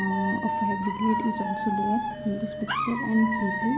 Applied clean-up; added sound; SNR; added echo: none; Alarm / Dog; 2 dB; none.